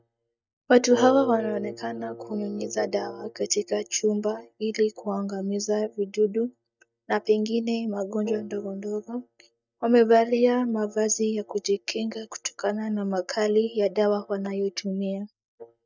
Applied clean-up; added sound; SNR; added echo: neural mask model DeepFilterNet 3.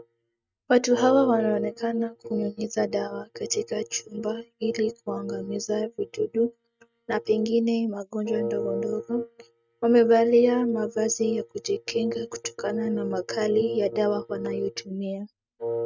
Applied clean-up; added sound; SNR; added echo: neural mask model RNNoise.